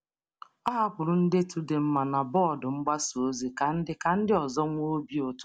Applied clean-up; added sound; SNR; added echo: none; none; none; none.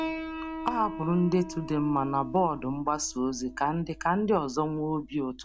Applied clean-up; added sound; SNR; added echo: none; Piano; 11 dB; none.